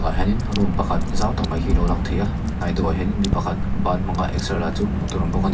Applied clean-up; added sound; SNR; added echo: none; Drip / Water; -2 dB; reverberation time 0.2 s.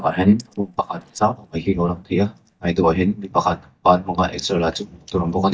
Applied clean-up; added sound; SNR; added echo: neural mask model DeepFilterNet 3.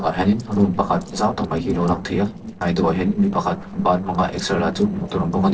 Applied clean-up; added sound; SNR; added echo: neural separator model SepFormer DNS4.